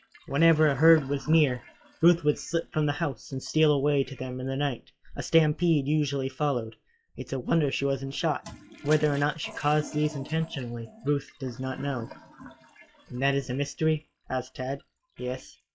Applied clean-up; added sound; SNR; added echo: classical method log-MMSE.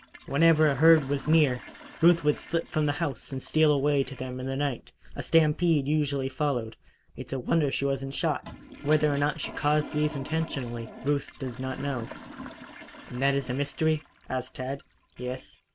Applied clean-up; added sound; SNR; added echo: none; Toilet flush; 18 dB; none.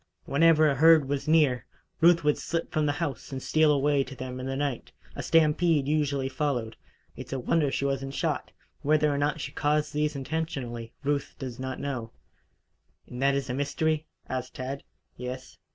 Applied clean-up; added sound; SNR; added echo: none; none; none; none.